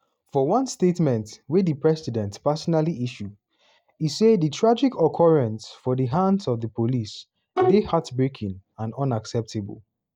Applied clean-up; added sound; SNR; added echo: neural mask model DeepFilterNet 3.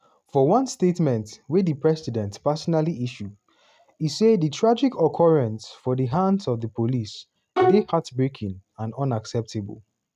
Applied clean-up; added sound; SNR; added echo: neural mask model RNNoise.